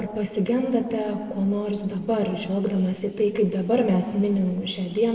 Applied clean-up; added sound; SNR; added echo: neural separator model SepFormer DNS4.